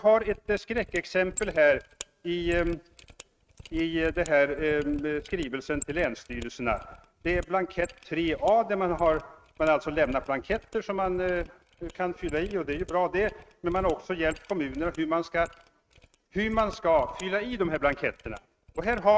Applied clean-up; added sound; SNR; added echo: neural mask model RNNoise.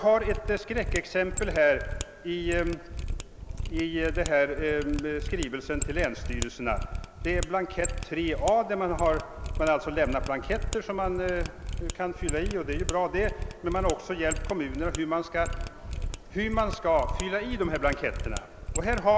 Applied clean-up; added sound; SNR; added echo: none; Mechanisms; 5 dB; none.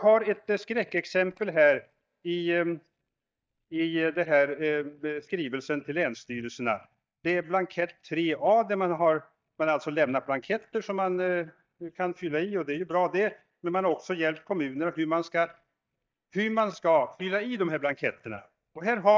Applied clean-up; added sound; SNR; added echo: neural mask model DeepFilterNet 3.